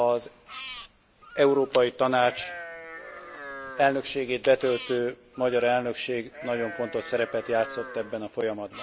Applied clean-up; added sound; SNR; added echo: none; Livestock, farm animals, working animals; 15 dB; none.